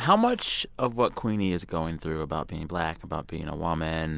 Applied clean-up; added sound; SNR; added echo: none; none; none; none.